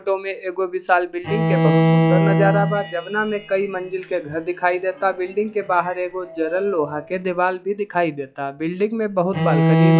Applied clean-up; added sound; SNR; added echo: classical method log-MMSE.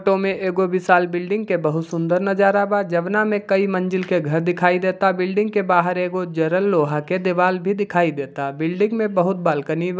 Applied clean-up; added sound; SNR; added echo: none; none; none; none.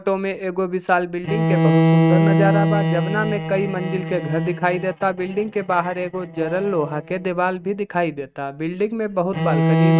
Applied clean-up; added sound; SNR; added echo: neural mask model RNNoise.